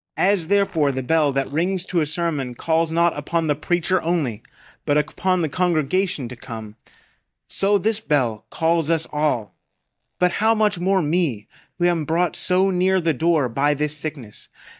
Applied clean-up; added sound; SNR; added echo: neural mask model DeepFilterNet 3.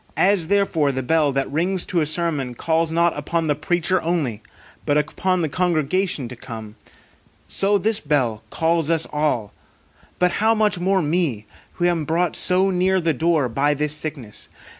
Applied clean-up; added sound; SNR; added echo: none; none; none; none.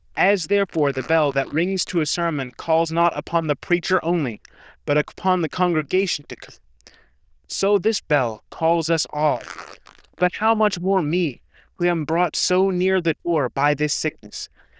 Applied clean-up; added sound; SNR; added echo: neural diffusion model UNIVERSE++.